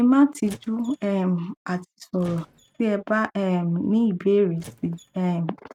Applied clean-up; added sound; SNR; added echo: neural mask model RNNoise.